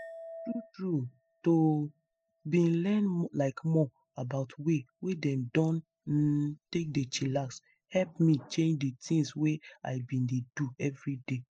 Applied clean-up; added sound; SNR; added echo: classical method spectral subtraction.